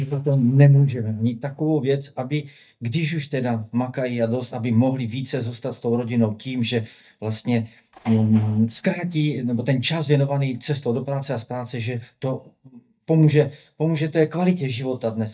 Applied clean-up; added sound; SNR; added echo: neural mask model DeepFilterNet 3.